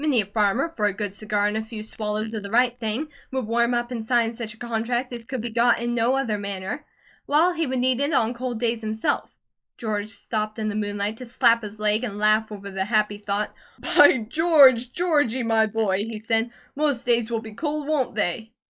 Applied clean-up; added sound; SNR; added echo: neural mask model Resemble Enhance denoiser.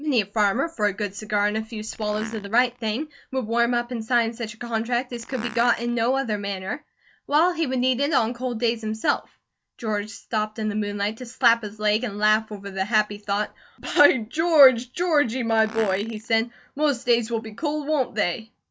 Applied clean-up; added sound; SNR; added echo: neural mask model DeepFilterNet 3.